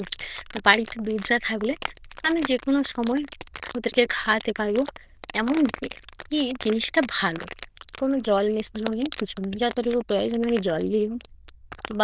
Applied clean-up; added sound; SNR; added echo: neural diffusion model UNIVERSE++.